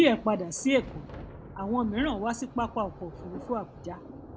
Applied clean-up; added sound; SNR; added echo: none; Thunder; 14 dB; none.